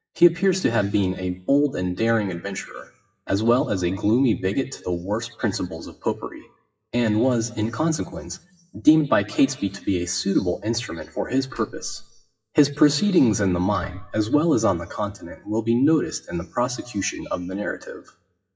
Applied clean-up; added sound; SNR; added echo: classical method WPE with log-MMSE.